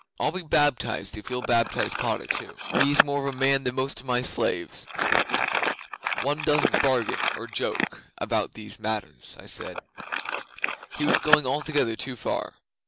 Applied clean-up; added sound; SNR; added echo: none; Crumpling, crinkling; 2 dB; none.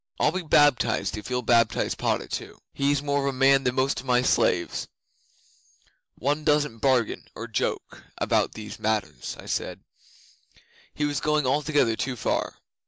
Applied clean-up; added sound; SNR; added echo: none; none; none; none.